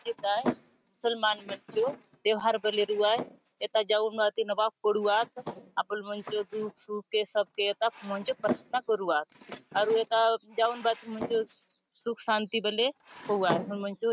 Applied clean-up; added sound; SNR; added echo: neural mask model RNNoise.